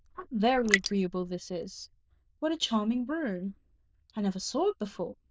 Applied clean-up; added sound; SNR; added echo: neural diffusion model UNIVERSE++.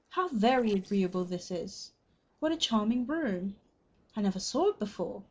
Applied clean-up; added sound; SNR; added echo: neural separator model SepFormer DNS4.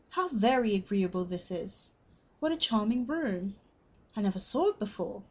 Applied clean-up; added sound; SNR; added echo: none; none; none; none.